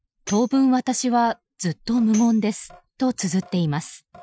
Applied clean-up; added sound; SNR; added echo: classical method Wiener filter.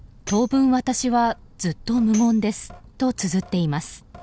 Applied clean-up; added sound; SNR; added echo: none; Drip / Sink (filling or washing) + Tambourine; 19 dB; none.